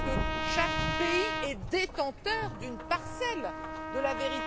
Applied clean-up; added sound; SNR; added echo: none; Trumpet + Rain / Thunderstorm; 0 dB; none.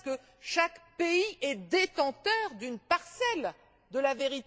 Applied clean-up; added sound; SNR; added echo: none; none; none; none.